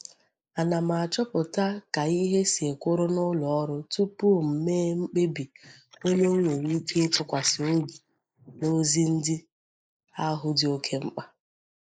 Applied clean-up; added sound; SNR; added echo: neural mask model Resemble Enhance denoiser.